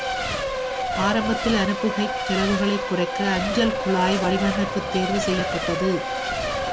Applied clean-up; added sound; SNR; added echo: none; Race car, auto racing / Accelerating, revving, vroom / Mechanisms; 2 dB; none.